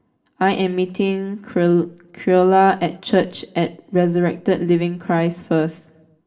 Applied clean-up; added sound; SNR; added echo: none; none; none; reverberation time 0.4 s.